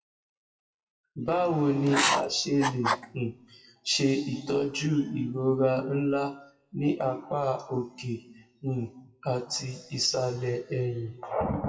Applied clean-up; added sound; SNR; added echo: classical method WPE with log-MMSE.